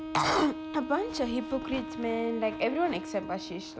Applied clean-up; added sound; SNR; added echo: none; Wind instrument, woodwind instrument; 9 dB; none.